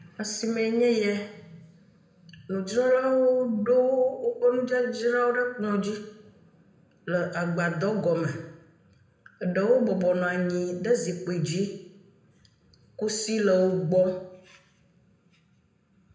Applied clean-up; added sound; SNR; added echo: none; none; none; reverberation time 0.8 s.